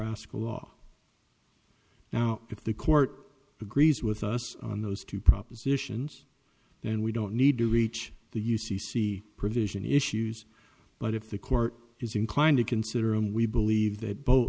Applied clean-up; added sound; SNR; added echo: none; none; none; none.